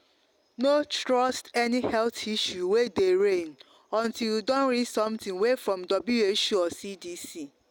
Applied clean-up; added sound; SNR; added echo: none; none; none; none.